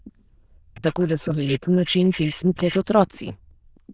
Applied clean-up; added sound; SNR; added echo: neural diffusion model UNIVERSE++.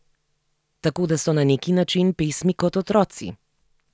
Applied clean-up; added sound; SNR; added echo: none; none; none; none.